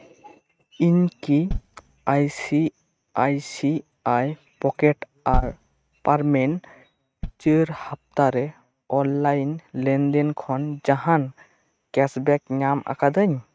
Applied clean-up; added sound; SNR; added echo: neural mask model RNNoise.